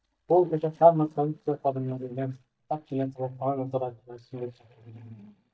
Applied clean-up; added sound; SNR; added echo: neural mask model DeepFilterNet 3.